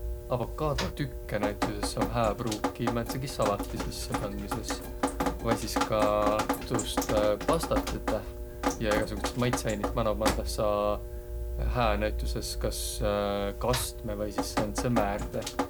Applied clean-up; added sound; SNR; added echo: none; Drip; 1 dB; none.